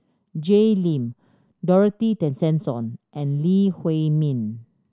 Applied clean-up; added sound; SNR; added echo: none; none; none; none.